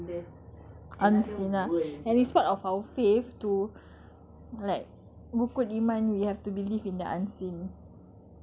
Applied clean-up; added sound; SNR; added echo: none; none; none; none.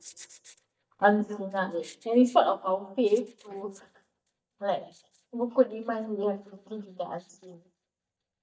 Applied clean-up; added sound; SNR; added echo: neural mask model DeepFilterNet 3.